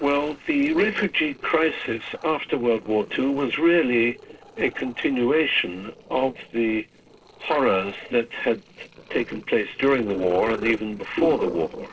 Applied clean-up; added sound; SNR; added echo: neural separator model SepFormer DNS4.